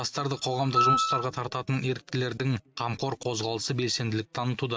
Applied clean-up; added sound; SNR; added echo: neural mask model RNNoise.